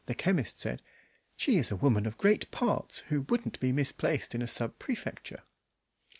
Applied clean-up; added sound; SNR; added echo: none; none; none; none.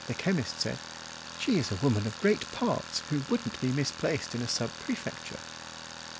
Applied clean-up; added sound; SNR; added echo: none; Tools; 11 dB; none.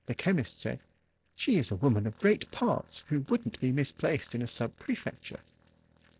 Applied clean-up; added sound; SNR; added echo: neural separator model SepFormer DNS4.